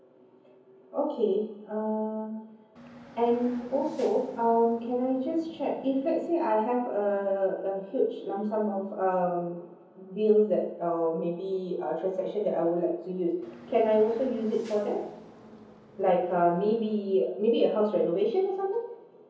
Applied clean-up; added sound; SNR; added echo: none; Hiss / Bus / Engine; 19 dB; reverberation time 0.7 s.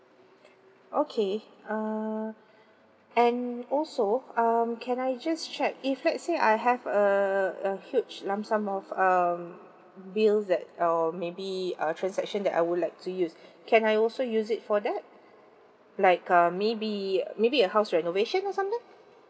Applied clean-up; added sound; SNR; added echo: none; none; none; none.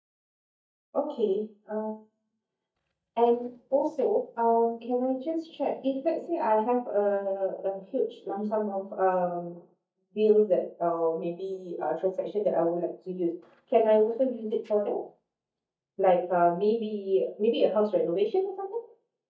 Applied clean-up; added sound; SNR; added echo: neural mask model DeepFilterNet 3.